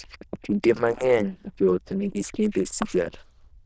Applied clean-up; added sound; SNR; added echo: neural diffusion model UNIVERSE++.